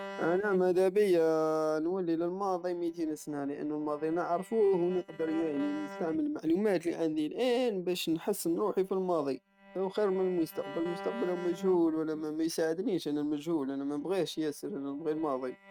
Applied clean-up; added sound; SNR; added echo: neural mask model RNNoise.